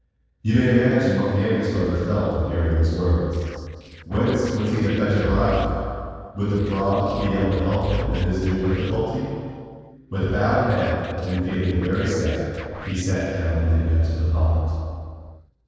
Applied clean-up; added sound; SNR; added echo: neural separator model SepFormer DNS4.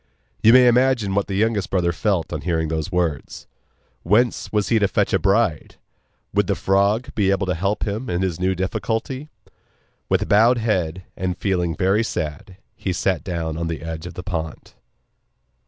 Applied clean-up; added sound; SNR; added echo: none; none; none; none.